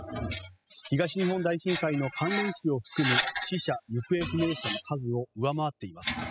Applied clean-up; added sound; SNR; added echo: classical method spectral subtraction.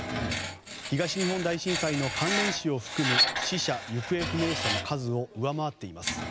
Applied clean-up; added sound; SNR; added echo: none; Screech; 1 dB; none.